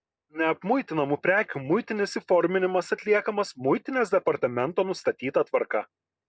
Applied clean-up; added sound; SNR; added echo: none; none; none; none.